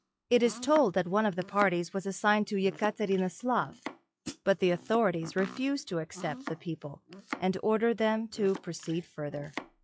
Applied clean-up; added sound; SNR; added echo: classical method log-MMSE.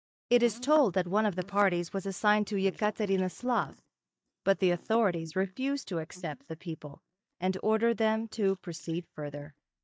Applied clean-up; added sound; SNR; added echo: neural mask model DeepFilterNet 3.